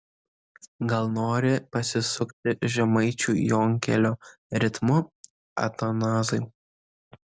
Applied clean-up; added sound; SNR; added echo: none; none; none; none.